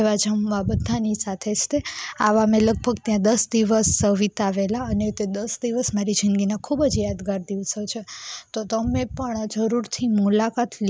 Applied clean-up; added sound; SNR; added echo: none; none; none; none.